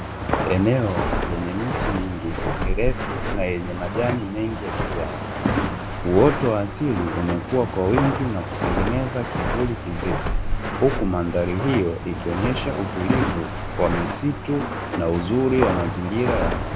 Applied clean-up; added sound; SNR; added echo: none; Walk, footsteps; 1 dB; none.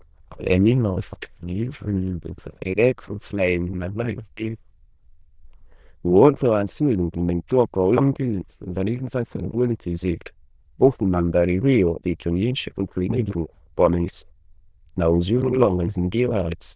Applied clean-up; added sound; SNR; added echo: neural diffusion model UNIVERSE++.